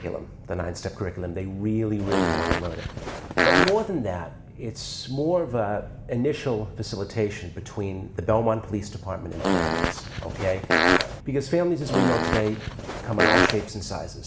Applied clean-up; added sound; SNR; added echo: none; Fart; -3 dB; reverberation time 0.7 s.